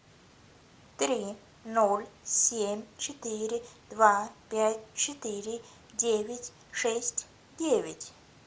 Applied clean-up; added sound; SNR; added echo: none; none; none; none.